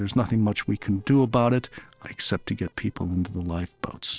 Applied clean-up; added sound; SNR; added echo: neural separator model SepFormer DNS4.